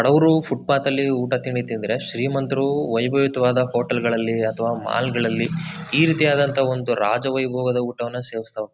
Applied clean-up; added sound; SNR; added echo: none; none; none; none.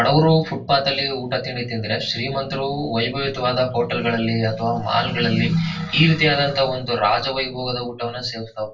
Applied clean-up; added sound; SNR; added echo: none; none; none; reverberation time 0.2 s.